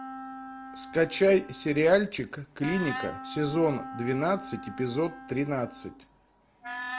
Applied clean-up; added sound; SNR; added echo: none; Wind instrument, woodwind instrument; 12 dB; none.